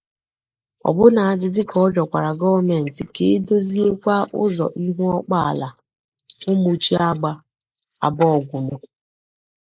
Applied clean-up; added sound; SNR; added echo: neural mask model Resemble Enhance denoiser.